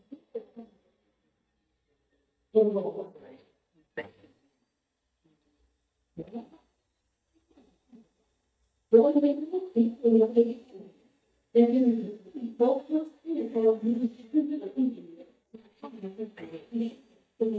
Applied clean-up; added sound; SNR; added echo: neural mask model DeepFilterNet 3.